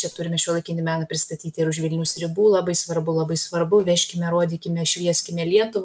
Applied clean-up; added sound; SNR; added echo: neural separator model SepFormer DNS4.